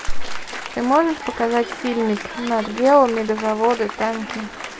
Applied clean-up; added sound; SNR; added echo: none; Applause; 12 dB; none.